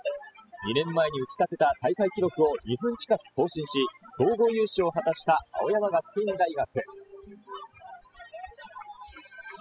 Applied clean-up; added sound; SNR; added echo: classical method spectral subtraction.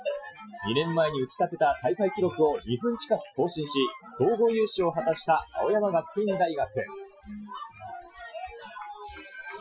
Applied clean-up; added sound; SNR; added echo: classical method Wiener filter.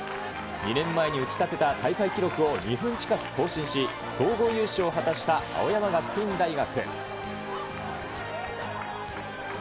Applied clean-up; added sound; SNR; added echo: none; none; none; none.